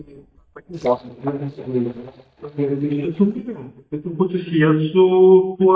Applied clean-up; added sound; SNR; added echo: neural mask model DeepFilterNet 3.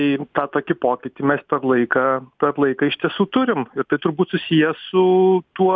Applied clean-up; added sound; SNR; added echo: none; none; none; none.